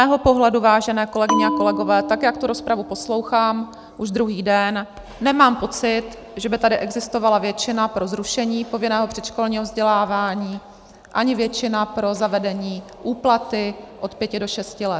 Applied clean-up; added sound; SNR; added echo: none; Bell; 6 dB; none.